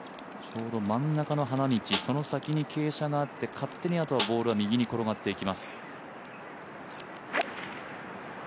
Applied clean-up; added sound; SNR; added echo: none; Snare drum; 7 dB; none.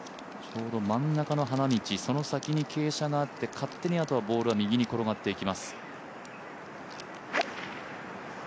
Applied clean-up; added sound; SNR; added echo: none; none; none; none.